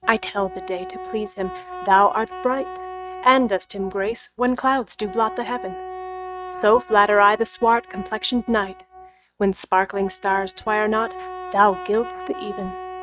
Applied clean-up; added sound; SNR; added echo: neural mask model RNNoise.